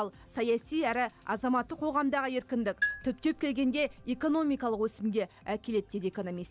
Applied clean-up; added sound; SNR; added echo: none; Marimba, xylophone; 7 dB; none.